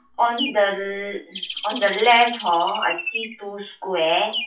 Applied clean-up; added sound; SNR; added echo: classical method WPE with log-MMSE.